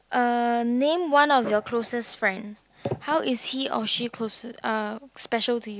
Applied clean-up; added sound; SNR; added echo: none; none; none; none.